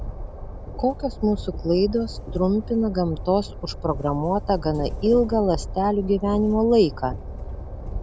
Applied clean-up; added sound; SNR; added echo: none; Train; 9 dB; none.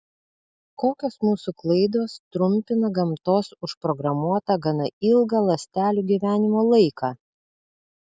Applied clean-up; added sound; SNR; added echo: none; none; none; none.